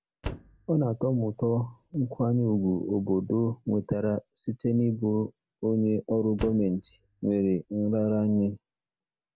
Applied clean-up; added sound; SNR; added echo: none; Slam; 16 dB; none.